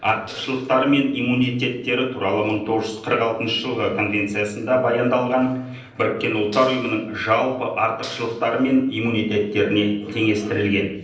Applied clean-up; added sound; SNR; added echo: neural separator model SepFormer DNS4.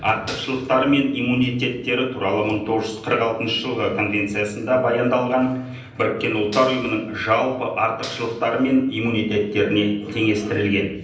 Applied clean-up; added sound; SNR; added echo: none; Clapping; 19 dB; reverberation time 0.6 s.